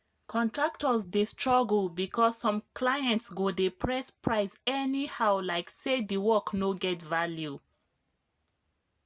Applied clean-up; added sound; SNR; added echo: none; none; none; none.